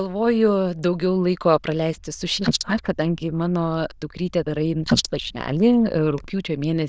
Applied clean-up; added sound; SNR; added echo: neural diffusion model UNIVERSE++.